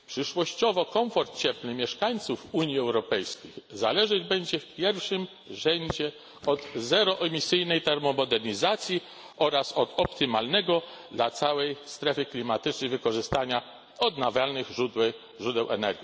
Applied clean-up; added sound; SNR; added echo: none; Tap; 18 dB; none.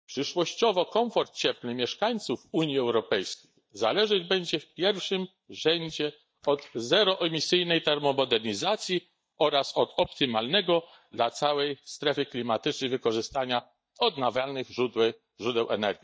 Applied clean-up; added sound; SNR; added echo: neural mask model DeepFilterNet 3.